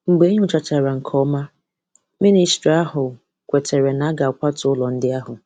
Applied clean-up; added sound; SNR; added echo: none; none; none; none.